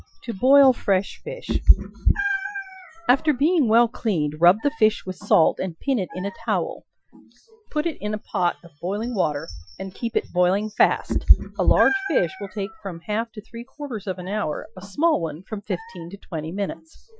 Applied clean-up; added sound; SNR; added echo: classical method Wiener filter.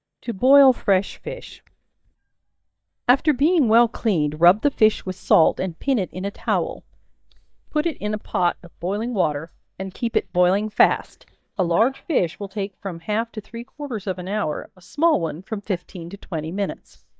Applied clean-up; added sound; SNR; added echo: neural mask model DeepFilterNet 3.